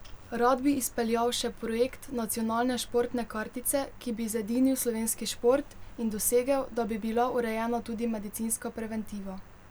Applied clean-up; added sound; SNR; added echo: none; Water; 17 dB; none.